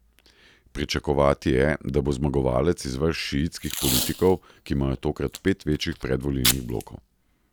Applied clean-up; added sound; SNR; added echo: none; Packing tape, duct tape; 6 dB; none.